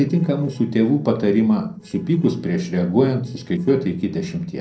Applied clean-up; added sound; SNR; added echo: neural separator model SepFormer DNS4.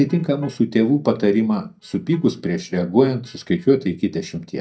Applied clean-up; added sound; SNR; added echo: neural mask model DeepFilterNet 3.